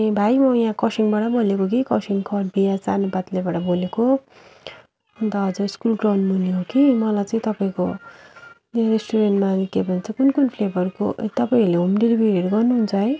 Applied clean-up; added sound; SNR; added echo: none; none; none; none.